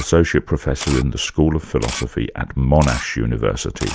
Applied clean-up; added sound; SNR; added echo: none; Camera; 16 dB; none.